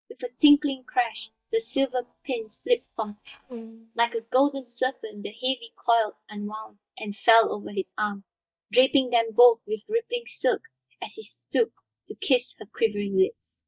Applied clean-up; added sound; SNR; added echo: neural mask model DeepFilterNet 3.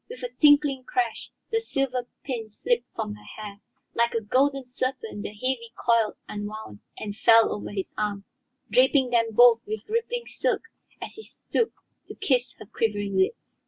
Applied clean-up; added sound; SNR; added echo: none; none; none; none.